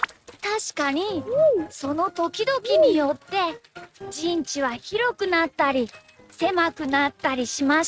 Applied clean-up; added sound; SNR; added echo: neural mask model RNNoise.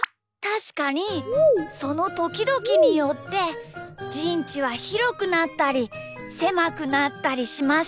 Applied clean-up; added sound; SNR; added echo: none; none; none; none.